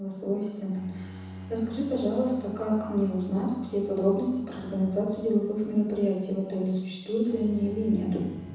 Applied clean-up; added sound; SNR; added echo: none; Bowed string instrument; 17 dB; reverberation time 1.1 s.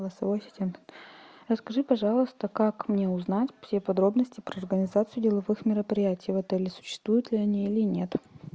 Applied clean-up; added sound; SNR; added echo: none; none; none; none.